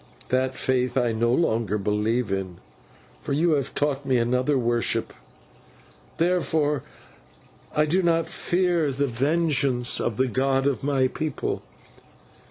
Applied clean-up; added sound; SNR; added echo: none; none; none; none.